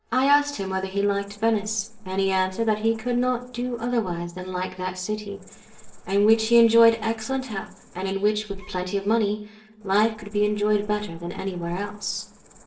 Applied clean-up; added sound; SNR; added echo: neural separator model SepFormer DNS4.